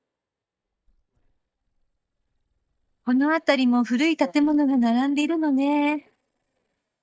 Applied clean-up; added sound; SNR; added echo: neural mask model DeepFilterNet 3.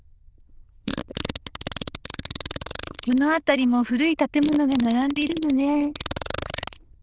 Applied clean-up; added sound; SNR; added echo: neural diffusion model UNIVERSE++.